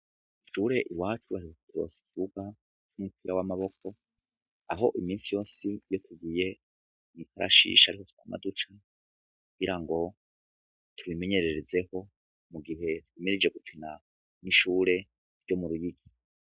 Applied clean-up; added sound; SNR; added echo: neural mask model DeepFilterNet 3.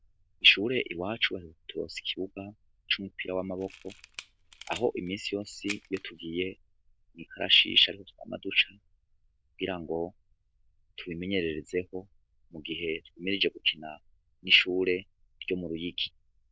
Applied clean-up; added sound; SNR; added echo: neural diffusion model UNIVERSE++.